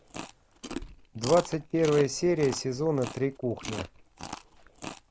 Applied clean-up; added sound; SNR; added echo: none; Chewing, mastication; 12 dB; none.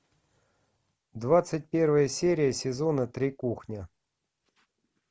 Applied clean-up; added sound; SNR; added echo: none; none; none; none.